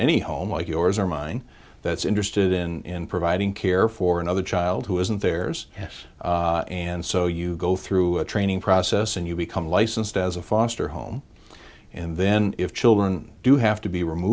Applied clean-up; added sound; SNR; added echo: none; none; none; none.